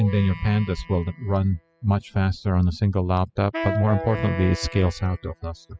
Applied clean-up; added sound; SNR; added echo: classical method spectral subtraction.